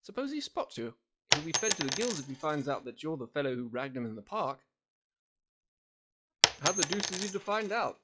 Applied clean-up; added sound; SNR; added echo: classical method log-MMSE.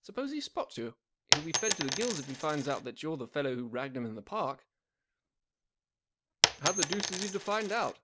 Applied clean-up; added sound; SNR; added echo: none; Coin (dropping); -4 dB; none.